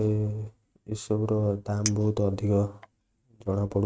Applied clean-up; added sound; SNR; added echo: neural mask model RNNoise.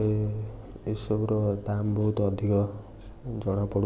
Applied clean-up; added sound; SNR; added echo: none; none; none; none.